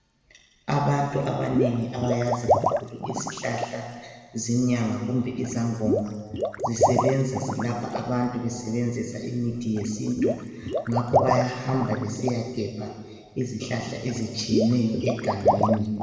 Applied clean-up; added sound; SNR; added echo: none; Water / Liquid; 2 dB; reverberation time 1.5 s.